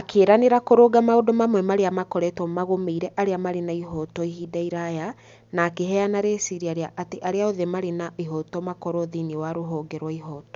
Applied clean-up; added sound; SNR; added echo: none; none; none; none.